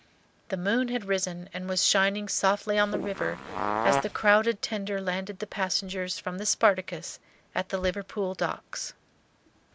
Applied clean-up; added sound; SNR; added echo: none; Fart; 2 dB; none.